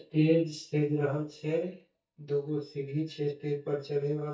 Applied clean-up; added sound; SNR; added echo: neural mask model DeepFilterNet 3.